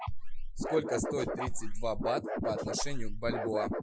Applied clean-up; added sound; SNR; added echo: classical method Wiener filter.